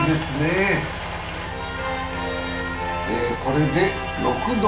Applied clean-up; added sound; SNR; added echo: none; Car; 11 dB; reverberation time 0.4 s.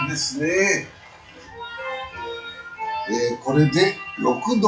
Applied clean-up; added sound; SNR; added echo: classical method WPE with log-MMSE.